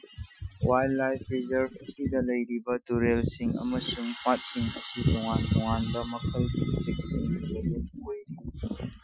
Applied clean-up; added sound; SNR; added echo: classical method Wiener filter.